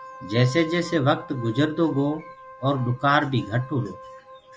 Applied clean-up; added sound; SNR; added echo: none; Wind instrument, woodwind instrument; 17 dB; none.